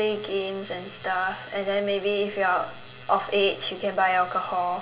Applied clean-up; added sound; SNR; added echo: none; none; none; reverberation time 3.0 s.